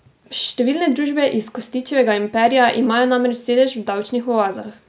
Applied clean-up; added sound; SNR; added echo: none; none; none; none.